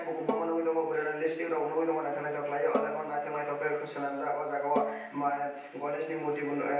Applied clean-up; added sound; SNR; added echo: none; Bowed string instrument; 10 dB; reverberation time 0.9 s.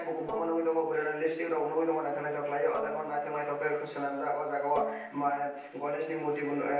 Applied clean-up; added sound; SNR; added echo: neural separator model SepFormer DNS4.